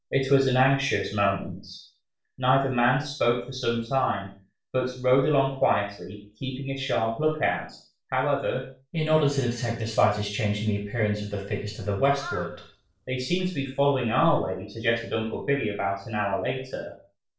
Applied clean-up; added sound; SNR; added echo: neural separator model SepFormer DNS4.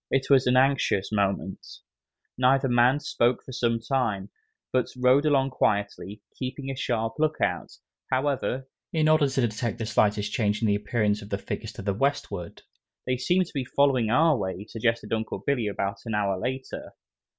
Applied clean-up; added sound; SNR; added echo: none; none; none; none.